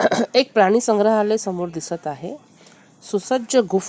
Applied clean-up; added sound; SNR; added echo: none; none; none; none.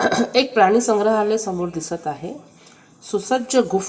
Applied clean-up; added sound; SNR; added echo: none; none; none; reverberation time 0.8 s.